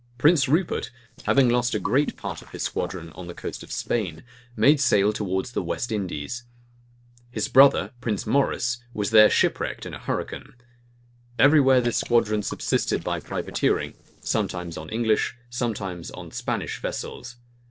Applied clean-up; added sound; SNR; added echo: neural separator model SepFormer DNS4.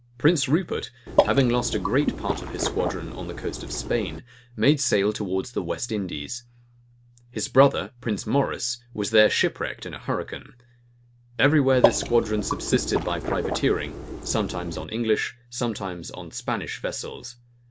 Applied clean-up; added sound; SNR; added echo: none; Water / Liquid; 3 dB; none.